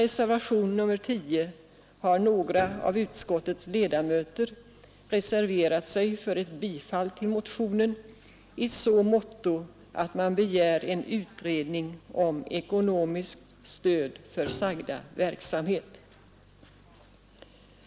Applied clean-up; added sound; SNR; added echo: none; Piano; 19 dB; none.